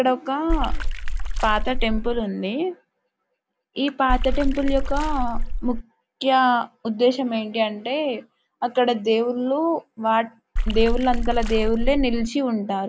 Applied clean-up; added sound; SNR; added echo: none; Water / Splash, splatter; -1 dB; none.